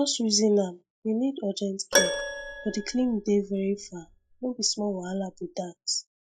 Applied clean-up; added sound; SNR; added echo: classical method log-MMSE.